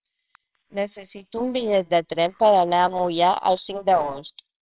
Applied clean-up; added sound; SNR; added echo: neural separator model SepFormer WHAMR!.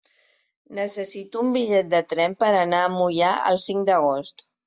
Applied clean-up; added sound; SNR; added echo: none; none; none; none.